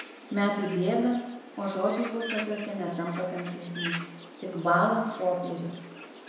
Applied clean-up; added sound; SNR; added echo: none; Bird; 12 dB; reverberation time 0.9 s.